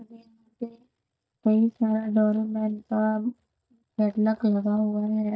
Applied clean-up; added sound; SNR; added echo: neural mask model DeepFilterNet 3.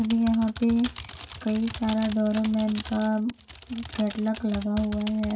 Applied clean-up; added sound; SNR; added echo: none; Typing; 13 dB; reverberation time 0.2 s.